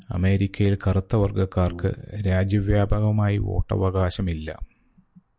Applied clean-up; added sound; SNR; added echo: none; Brass instrument; 18 dB; none.